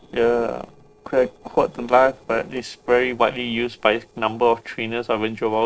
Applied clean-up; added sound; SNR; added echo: neural separator model SepFormer DNS4.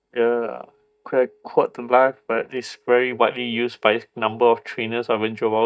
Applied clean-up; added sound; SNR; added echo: neural mask model DeepFilterNet 3.